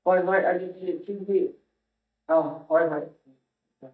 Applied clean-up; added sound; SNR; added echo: neural mask model DeepFilterNet 3.